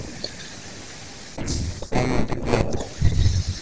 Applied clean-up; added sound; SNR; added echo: neural separator model SepFormer DNS4.